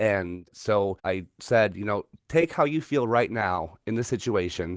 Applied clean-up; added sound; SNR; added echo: none; none; none; none.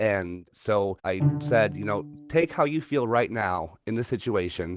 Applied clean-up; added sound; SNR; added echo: none; Bowed string instrument; 6 dB; none.